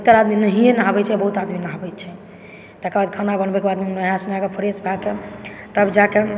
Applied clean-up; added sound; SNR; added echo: none; none; none; none.